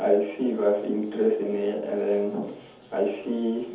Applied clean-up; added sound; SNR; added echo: none; none; none; reverberation time 0.6 s.